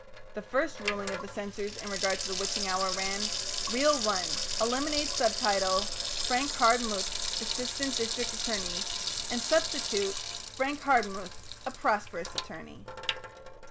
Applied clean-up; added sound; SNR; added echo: none; Sink (filling or washing) / Water tap, faucet; 2 dB; none.